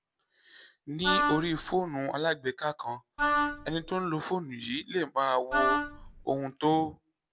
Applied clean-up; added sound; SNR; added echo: none; Wind instrument, woodwind instrument; -1 dB; none.